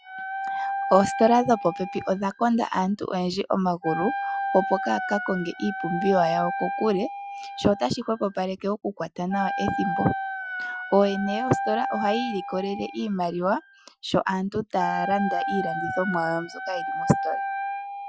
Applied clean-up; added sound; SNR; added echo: classical method Wiener filter.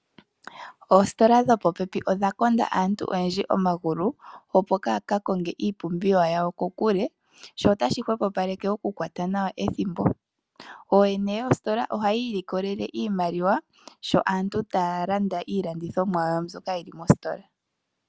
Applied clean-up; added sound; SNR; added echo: none; none; none; none.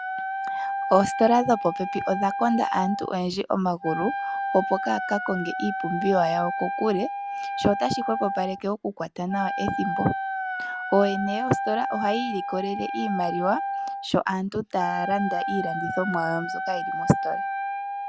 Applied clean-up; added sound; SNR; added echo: none; Wind instrument, woodwind instrument; 4 dB; none.